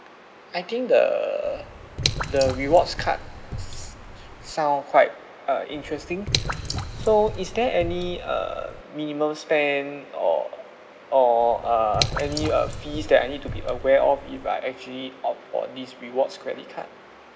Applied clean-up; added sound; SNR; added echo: none; Drip / Water; 7 dB; none.